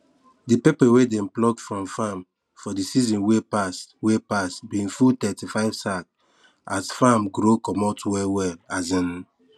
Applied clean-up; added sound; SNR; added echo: none; none; none; none.